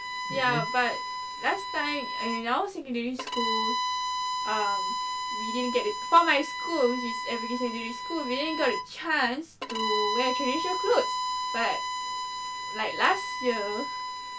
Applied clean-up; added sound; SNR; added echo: none; Bowed string instrument; 3 dB; none.